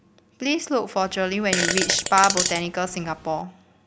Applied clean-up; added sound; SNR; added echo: none; Fart; 3 dB; none.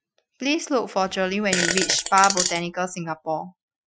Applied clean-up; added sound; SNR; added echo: classical method Wiener filter.